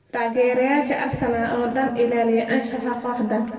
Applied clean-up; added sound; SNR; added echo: none; none; none; reverberation time 2.2 s.